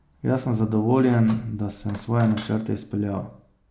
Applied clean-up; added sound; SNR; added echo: none; Cutlery, silverware; 19 dB; none.